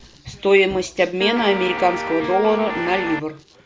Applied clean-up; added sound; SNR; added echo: none; Guitar; 6 dB; none.